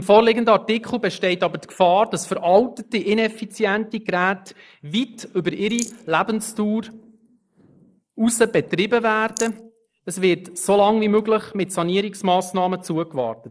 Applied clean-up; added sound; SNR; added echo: neural mask model Resemble Enhance denoiser.